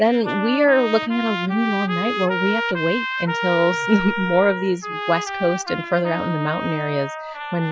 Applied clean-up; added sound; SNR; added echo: classical method Wiener filter.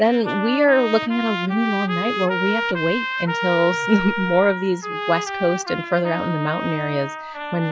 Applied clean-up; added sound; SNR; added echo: classical method log-MMSE.